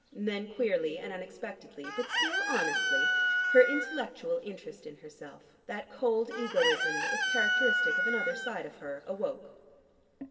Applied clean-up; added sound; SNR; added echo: none; Chicken, rooster; 0 dB; reverberation time 2.7 s.